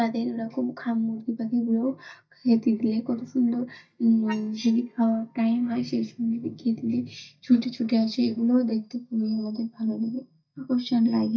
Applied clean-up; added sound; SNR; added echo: neural mask model DeepFilterNet 3.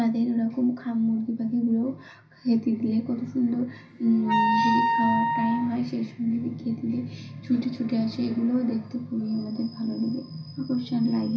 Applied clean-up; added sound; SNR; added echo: none; Wind instrument, woodwind instrument; 1 dB; reverberation time 0.4 s.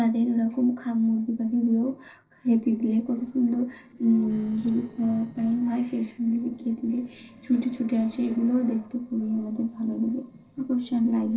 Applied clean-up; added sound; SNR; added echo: neural separator model SepFormer DNS4.